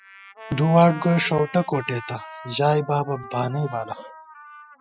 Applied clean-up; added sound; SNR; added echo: classical method spectral subtraction.